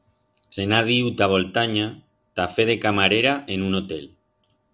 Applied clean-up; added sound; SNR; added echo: none; none; none; none.